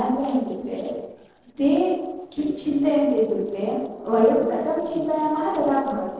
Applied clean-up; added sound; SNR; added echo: neural separator model SepFormer DNS4.